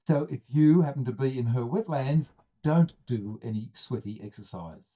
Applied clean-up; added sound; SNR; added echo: neural mask model DeepFilterNet 3.